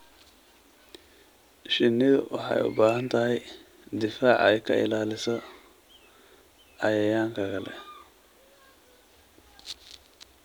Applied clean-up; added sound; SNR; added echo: none; none; none; none.